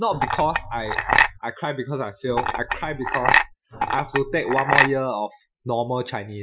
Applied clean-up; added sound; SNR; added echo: classical method Wiener filter.